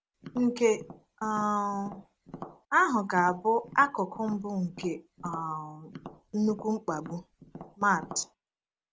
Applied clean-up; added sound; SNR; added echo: none; Tap; 17 dB; none.